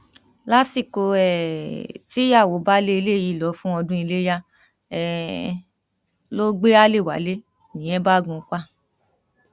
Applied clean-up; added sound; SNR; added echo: none; none; none; none.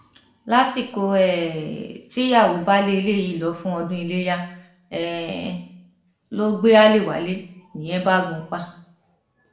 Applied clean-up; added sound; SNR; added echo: none; none; none; reverberation time 0.6 s.